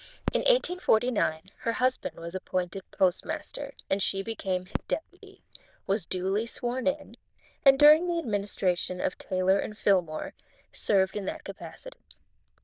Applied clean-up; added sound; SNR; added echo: neural diffusion model UNIVERSE++.